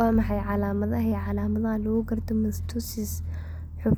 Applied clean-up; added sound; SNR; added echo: none; none; none; none.